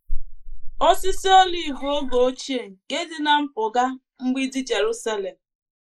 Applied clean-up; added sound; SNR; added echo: neural mask model Resemble Enhance denoiser.